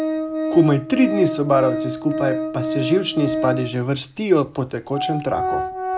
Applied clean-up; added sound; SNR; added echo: none; Organ; 4 dB; none.